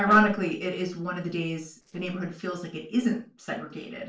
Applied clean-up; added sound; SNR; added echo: neural separator model SepFormer DNS4.